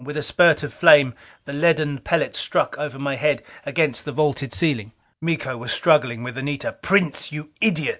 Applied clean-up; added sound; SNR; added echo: none; none; none; none.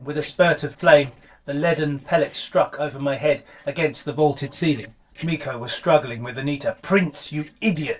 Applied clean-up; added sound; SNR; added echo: neural separator model SepFormer DNS4.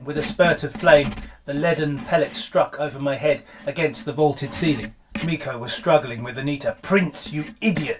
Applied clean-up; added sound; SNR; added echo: none; Writing; 15 dB; reverberation time 0.2 s.